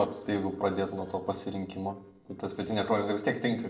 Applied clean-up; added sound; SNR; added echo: neural separator model SepFormer DNS4.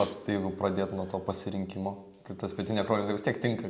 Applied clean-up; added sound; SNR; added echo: none; none; none; none.